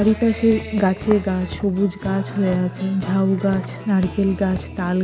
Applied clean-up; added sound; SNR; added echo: none; Guitar; 12 dB; none.